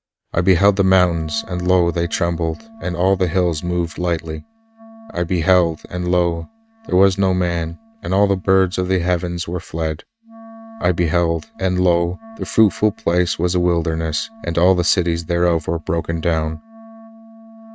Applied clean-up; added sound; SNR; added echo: neural mask model RNNoise.